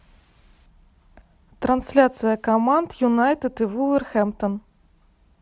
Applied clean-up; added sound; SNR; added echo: none; none; none; none.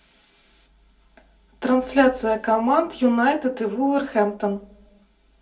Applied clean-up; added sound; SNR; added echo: none; none; none; reverberation time 0.2 s.